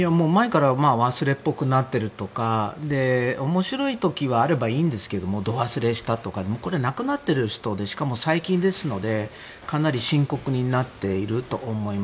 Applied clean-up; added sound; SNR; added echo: none; none; none; none.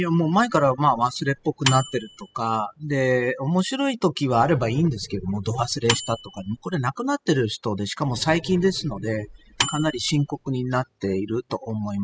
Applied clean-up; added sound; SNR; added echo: classical method spectral subtraction.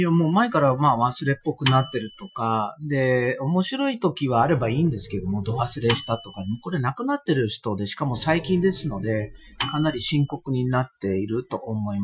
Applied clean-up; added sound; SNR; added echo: classical method Wiener filter.